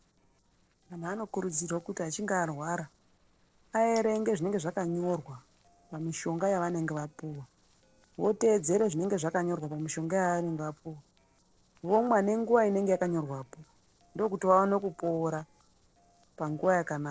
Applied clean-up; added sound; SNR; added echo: neural separator model SepFormer DNS4.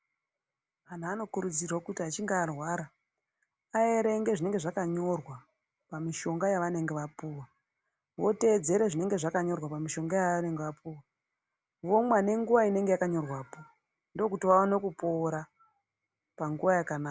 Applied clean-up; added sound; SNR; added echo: none; none; none; none.